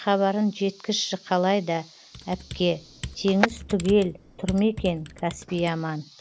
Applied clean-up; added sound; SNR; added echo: none; Computer keyboard; 14 dB; none.